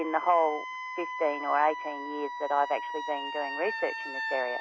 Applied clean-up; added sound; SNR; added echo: none; Wind instrument, woodwind instrument; 6 dB; none.